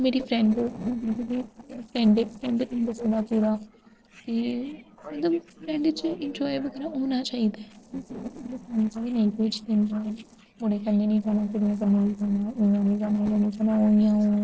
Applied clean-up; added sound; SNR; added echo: neural separator model SepFormer DNS4.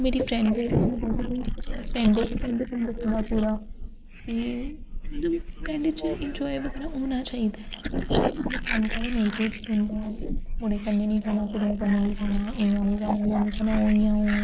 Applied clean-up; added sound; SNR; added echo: neural mask model Resemble Enhance denoiser.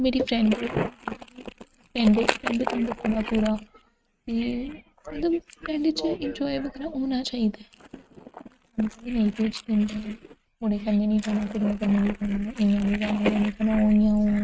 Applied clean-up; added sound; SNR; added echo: neural mask model RNNoise.